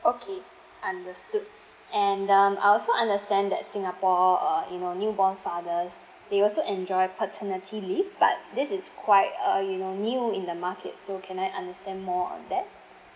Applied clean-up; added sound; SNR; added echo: none; none; none; none.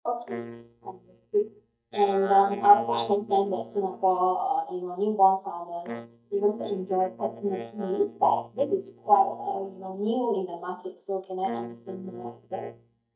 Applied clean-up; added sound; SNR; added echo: neural mask model DeepFilterNet 3.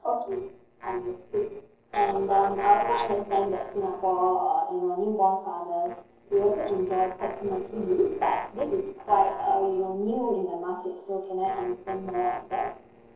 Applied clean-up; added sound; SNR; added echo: neural separator model SepFormer DNS4.